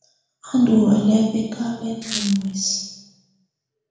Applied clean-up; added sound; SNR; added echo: none; Squeak; 10 dB; reverberation time 1.0 s.